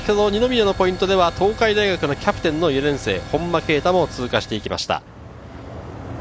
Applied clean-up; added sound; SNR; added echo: none; none; none; none.